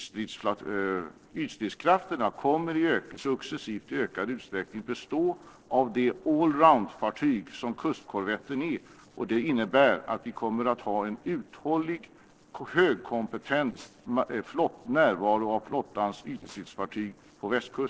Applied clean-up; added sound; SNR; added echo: neural separator model SepFormer DNS4.